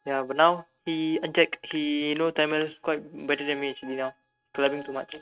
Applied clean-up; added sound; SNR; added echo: neural mask model RNNoise.